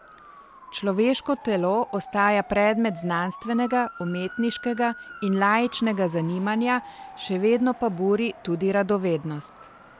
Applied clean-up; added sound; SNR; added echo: none; Motor vehicle (road) / Siren; 17 dB; none.